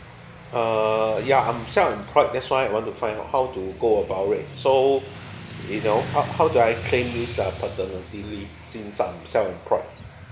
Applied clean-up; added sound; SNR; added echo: none; Motorcycle / Traffic noise, roadway noise; 14 dB; none.